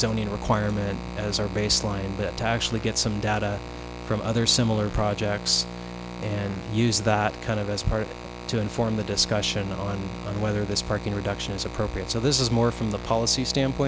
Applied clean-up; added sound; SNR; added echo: none; none; none; none.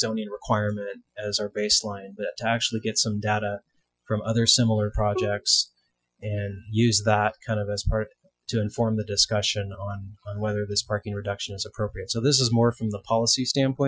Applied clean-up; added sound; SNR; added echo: classical method Wiener filter.